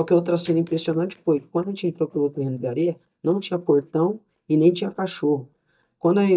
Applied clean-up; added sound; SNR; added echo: neural mask model DeepFilterNet 3.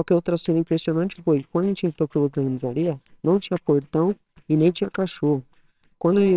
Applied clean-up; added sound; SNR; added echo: neural separator model SepFormer WHAMR!.